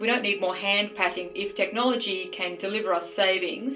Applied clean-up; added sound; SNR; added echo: none; Wind instrument, woodwind instrument; 17 dB; reverberation time 0.3 s.